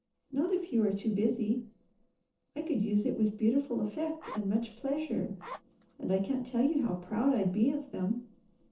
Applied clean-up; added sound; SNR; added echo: neural separator model SepFormer DNS4.